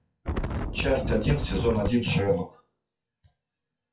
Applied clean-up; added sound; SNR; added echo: classical method WPE with log-MMSE.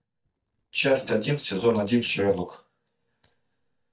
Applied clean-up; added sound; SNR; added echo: neural mask model DeepFilterNet 3.